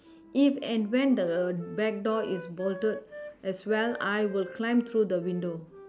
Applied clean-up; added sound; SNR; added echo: none; Wind instrument, woodwind instrument; 16 dB; none.